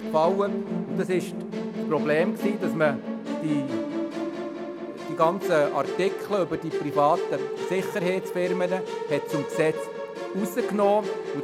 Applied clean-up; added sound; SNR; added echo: none; Musical instrument; 4 dB; none.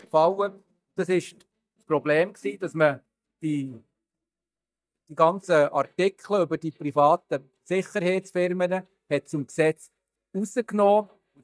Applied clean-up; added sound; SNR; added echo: neural mask model DeepFilterNet 3.